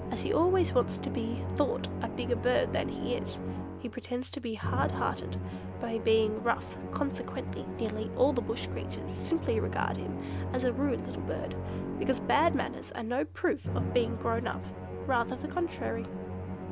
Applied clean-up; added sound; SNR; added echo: none; Musical instrument; 4 dB; none.